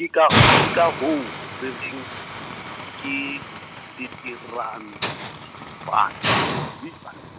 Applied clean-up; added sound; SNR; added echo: none; Hiss; -2 dB; none.